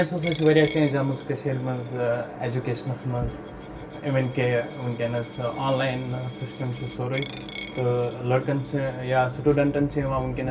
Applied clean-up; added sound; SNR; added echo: none; Coin (dropping); 20 dB; reverberation time 0.2 s.